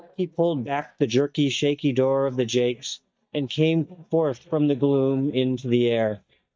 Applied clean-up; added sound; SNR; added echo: neural mask model DeepFilterNet 3.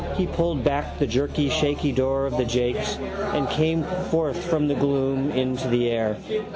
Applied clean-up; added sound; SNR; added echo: none; Bass guitar; 15 dB; none.